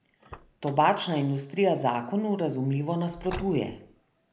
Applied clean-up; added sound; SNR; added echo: none; Car; 18 dB; none.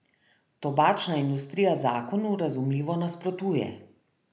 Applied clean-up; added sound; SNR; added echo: none; none; none; none.